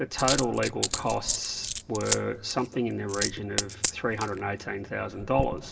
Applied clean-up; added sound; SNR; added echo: none; Coin (dropping); 4 dB; reverberation time 1.4 s.